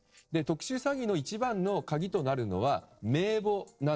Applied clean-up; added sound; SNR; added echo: neural separator model SepFormer DNS4.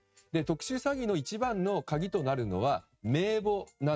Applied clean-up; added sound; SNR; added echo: neural mask model RNNoise.